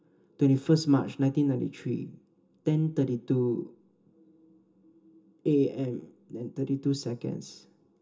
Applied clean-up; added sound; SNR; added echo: none; none; none; reverberation time 0.2 s.